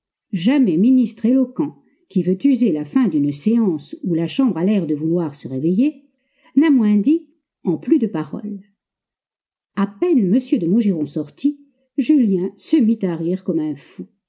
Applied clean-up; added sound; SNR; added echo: none; none; none; none.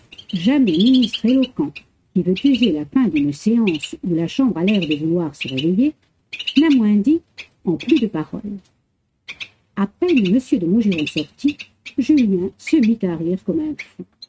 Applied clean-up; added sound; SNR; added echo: neural mask model RNNoise.